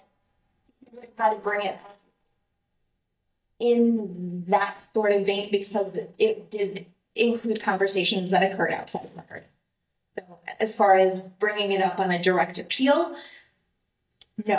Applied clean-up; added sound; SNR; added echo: neural mask model DeepFilterNet 3.